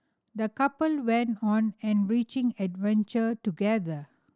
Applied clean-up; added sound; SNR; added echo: none; none; none; none.